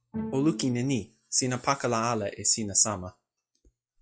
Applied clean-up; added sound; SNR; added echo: classical method log-MMSE.